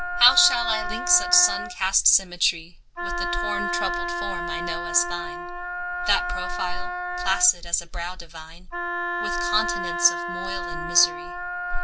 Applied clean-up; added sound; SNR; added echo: none; Wind instrument, woodwind instrument; 4 dB; none.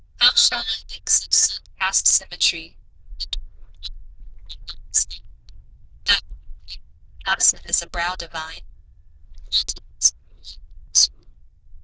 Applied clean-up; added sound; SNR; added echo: neural diffusion model UNIVERSE++.